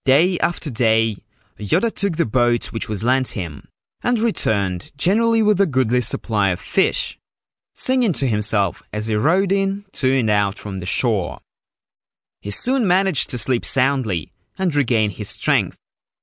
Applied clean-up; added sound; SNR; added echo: none; none; none; none.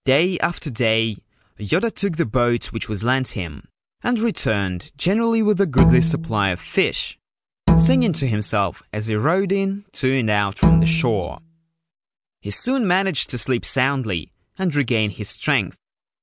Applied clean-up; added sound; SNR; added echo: none; Bowed string instrument; -2 dB; none.